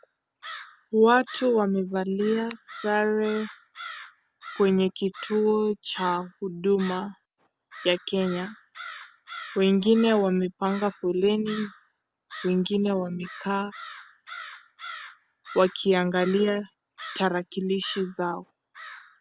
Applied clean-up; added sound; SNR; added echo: none; Crow; 17 dB; none.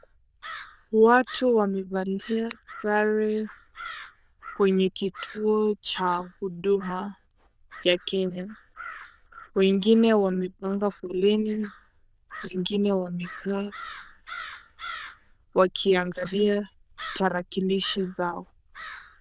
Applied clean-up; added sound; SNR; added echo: neural diffusion model UNIVERSE++.